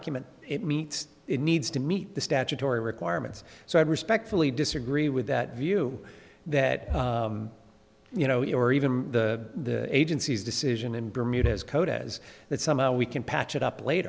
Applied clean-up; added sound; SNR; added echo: none; none; none; none.